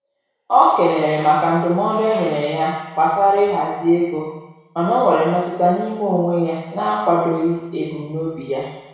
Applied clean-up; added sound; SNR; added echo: none; none; none; reverberation time 1.1 s.